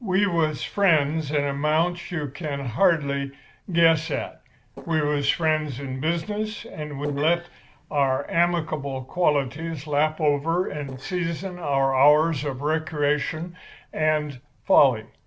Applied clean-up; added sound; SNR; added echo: neural separator model SepFormer DNS4.